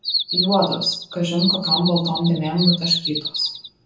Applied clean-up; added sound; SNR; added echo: none; Bird vocalization, bird call, bird song; 3 dB; reverberation time 1.0 s.